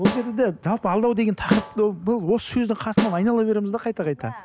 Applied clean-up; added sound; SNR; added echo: none; Snare drum; 6 dB; none.